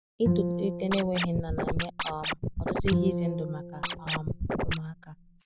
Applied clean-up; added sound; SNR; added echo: none; Scratching (performance technique) + Bowed string instrument; -2 dB; none.